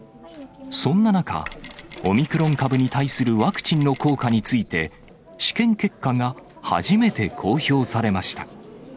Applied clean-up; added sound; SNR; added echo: none; Mechanisms; 17 dB; none.